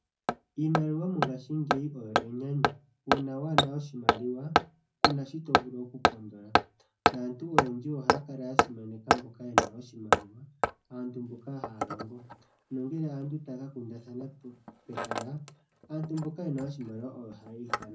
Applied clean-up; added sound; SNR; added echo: none; Hammer; -5 dB; reverberation time 0.4 s.